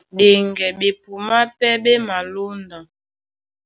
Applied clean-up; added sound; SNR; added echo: none; none; none; none.